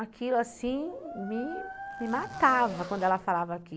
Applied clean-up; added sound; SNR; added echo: none; Zipper (clothing) + Dog; 12 dB; none.